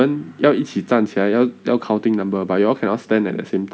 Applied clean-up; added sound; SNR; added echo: none; none; none; none.